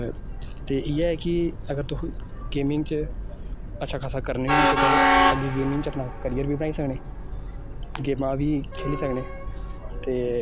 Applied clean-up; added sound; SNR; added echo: none; Train; -1 dB; none.